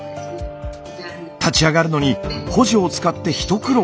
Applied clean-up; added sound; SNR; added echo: none; none; none; none.